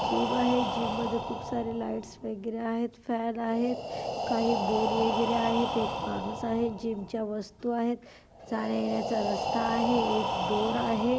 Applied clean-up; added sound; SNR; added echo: none; Breathing; 2 dB; none.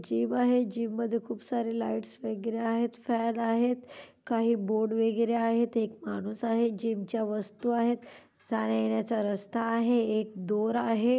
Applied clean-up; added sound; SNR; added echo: none; none; none; none.